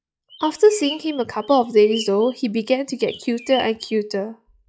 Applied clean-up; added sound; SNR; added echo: classical method log-MMSE.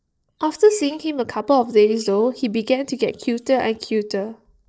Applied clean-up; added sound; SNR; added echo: neural separator model SepFormer DNS4.